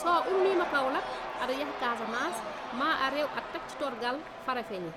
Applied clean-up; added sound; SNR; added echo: none; Crowd / Cheering; 5 dB; none.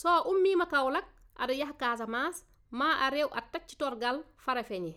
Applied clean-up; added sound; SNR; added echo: none; none; none; none.